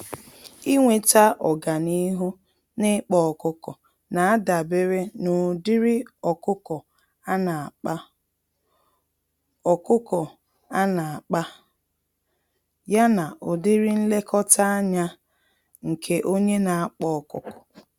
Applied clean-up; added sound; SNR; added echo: none; none; none; none.